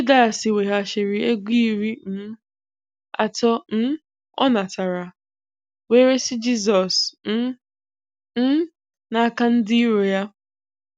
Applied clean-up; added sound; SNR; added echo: none; none; none; none.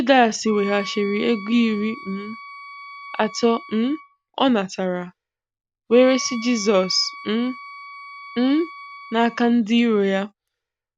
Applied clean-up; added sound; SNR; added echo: none; Wind instrument, woodwind instrument; 17 dB; none.